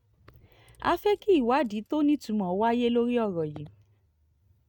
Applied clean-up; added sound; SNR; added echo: neural mask model RNNoise.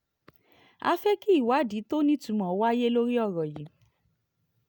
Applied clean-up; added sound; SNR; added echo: none; none; none; none.